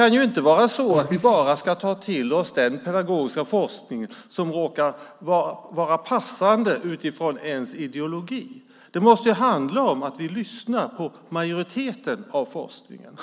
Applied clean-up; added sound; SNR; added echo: neural mask model Resemble Enhance denoiser.